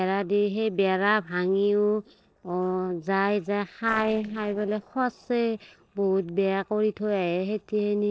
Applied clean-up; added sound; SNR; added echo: neural separator model SepFormer DNS4.